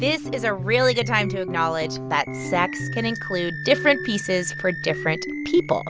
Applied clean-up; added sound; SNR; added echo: none; Animal; 14 dB; none.